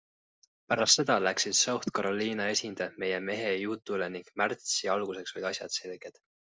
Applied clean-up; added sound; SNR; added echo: neural mask model Resemble Enhance denoiser.